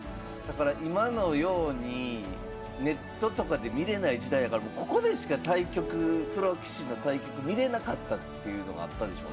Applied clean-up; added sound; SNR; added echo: none; Telephone; 17 dB; none.